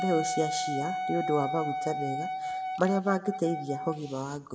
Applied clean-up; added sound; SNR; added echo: none; Wind instrument, woodwind instrument; 3 dB; reverberation time 0.8 s.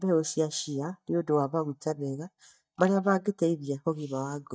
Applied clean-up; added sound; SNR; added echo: neural mask model DeepFilterNet 3.